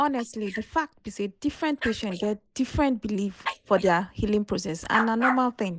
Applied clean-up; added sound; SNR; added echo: neural mask model Resemble Enhance denoiser.